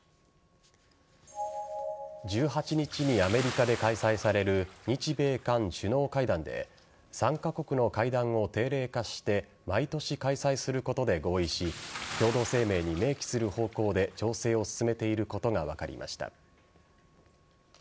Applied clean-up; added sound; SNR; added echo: none; Bathtub (filling or washing) / Splash, splatter; 17 dB; none.